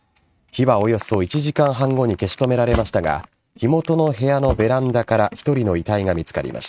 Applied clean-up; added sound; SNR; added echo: neural mask model RNNoise.